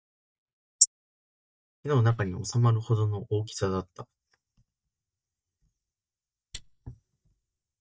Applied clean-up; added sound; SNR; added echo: neural mask model DeepFilterNet 3.